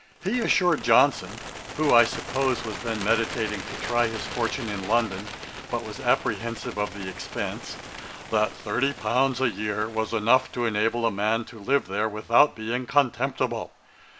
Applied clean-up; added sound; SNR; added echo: none; Bird; 13 dB; none.